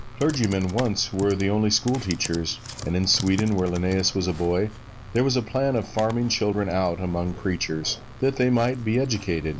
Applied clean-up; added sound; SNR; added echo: none; Computer keyboard; 14 dB; none.